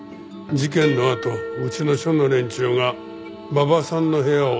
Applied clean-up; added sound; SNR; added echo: none; Harp; 11 dB; none.